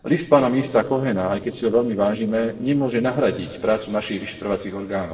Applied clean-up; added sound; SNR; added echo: neural separator model SepFormer DNS4.